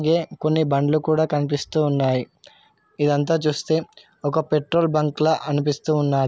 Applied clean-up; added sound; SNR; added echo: none; none; none; none.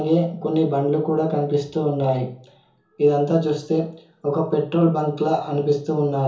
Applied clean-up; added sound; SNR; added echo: none; none; none; reverberation time 0.6 s.